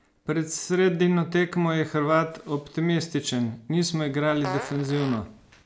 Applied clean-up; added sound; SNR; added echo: none; Fart; 12 dB; none.